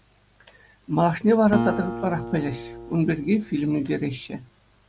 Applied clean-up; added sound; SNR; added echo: none; Acoustic guitar; 8 dB; none.